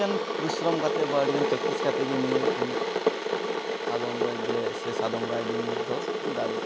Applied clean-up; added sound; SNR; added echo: none; Boiling / Water; -3 dB; none.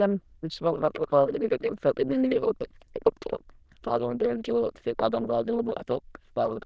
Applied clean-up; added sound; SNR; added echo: neural diffusion model UNIVERSE++.